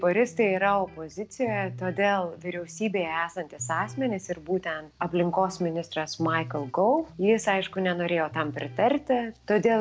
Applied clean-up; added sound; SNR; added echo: none; Electric guitar; 18 dB; none.